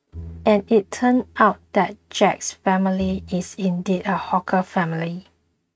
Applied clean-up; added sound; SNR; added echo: neural mask model RNNoise.